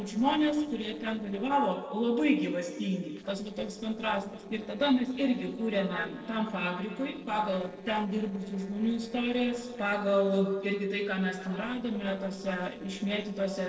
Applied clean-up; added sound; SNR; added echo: neural separator model SepFormer DNS4.